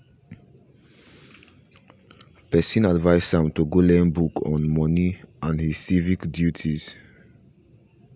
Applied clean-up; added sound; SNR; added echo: none; none; none; none.